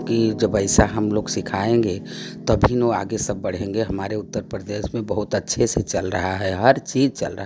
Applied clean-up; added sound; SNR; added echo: none; Piano; 15 dB; none.